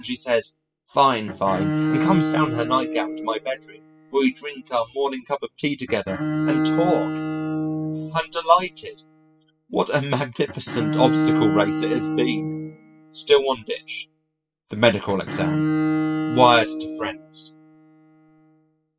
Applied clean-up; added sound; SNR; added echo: classical method spectral subtraction.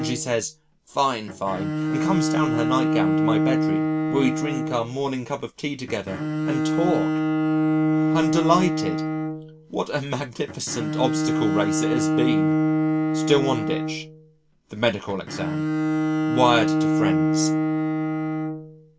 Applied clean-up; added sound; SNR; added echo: none; Bowed string instrument; -3 dB; none.